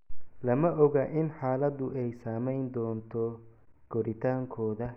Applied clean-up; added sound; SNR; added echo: none; none; none; none.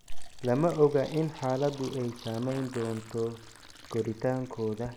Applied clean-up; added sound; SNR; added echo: none; Fill (with liquid) + Fart; 19 dB; none.